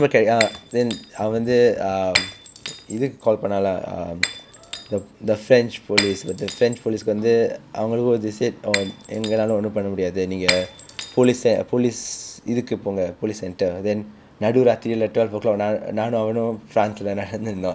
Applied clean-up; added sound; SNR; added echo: none; Shatter; 9 dB; none.